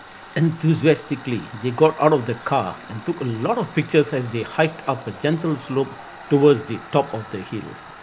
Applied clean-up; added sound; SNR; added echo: none; Tools; 18 dB; none.